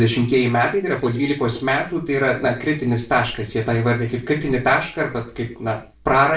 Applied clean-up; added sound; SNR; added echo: neural separator model SepFormer DNS4.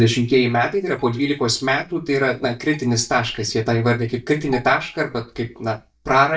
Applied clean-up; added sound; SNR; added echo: neural mask model DeepFilterNet 3.